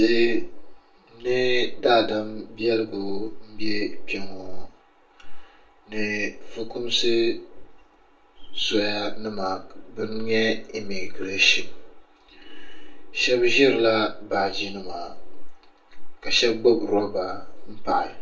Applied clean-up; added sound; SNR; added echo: none; none; none; reverberation time 0.3 s.